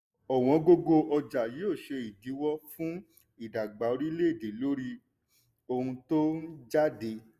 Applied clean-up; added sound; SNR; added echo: none; none; none; none.